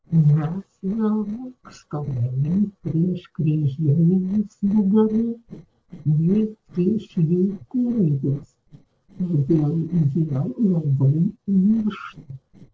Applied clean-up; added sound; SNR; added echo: neural separator model SepFormer DNS4.